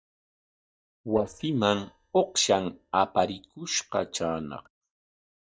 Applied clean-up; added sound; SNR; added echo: neural mask model DeepFilterNet 3.